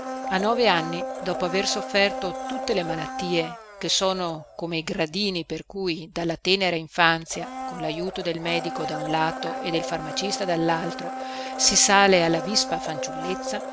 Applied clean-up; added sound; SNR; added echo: none; Domestic sounds, home sounds; 8 dB; none.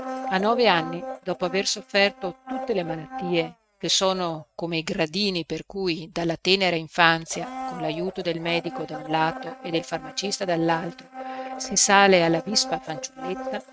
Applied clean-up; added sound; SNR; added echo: neural mask model RNNoise.